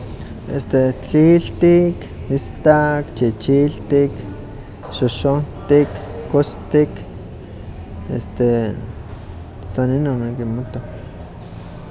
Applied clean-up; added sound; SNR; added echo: none; none; none; none.